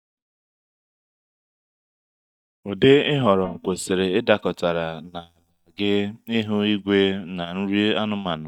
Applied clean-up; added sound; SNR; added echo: neural mask model DeepFilterNet 3.